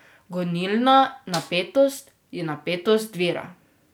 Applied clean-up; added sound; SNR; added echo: none; Snare drum; 18 dB; none.